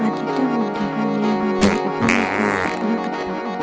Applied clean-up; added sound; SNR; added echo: none; Piano + Fart; -3 dB; none.